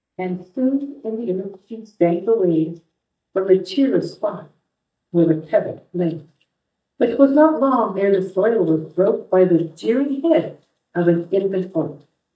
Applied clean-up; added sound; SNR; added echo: neural mask model DeepFilterNet 3.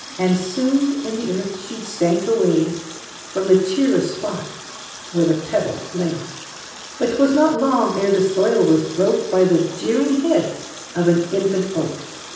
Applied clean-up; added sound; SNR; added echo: none; Water tap, faucet; 16 dB; reverberation time 0.9 s.